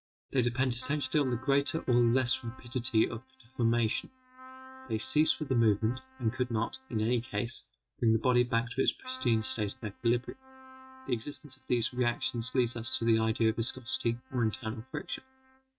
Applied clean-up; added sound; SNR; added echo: neural mask model RNNoise.